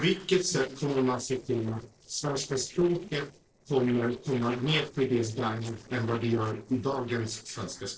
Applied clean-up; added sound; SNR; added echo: neural separator model SepFormer DNS4.